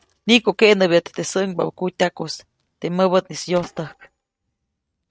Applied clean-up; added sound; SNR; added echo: neural mask model RNNoise.